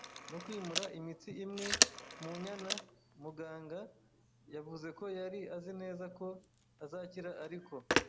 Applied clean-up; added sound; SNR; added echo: none; Telephone; -4 dB; none.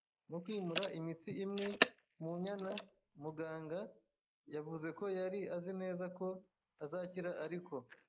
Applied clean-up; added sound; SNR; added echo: neural mask model Resemble Enhance denoiser.